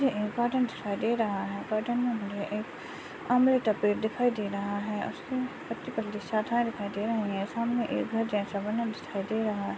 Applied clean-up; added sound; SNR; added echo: none; none; none; none.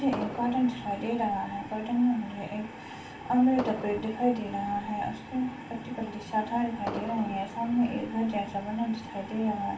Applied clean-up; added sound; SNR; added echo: none; Fireworks; 14 dB; reverberation time 0.3 s.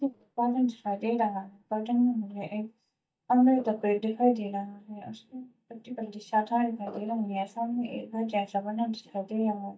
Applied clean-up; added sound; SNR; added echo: neural mask model DeepFilterNet 3.